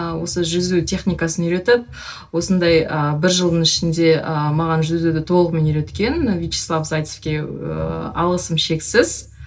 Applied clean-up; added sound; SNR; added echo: none; none; none; reverberation time 0.2 s.